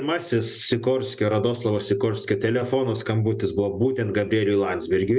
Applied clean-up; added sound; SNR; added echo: none; none; none; none.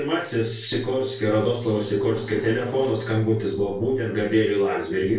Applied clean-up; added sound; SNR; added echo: neural separator model SepFormer DNS4.